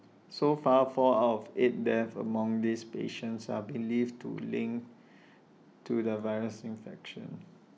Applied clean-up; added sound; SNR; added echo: none; none; none; none.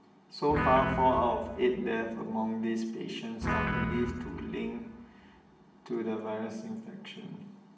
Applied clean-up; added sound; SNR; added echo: none; Guitar; 4 dB; reverberation time 0.8 s.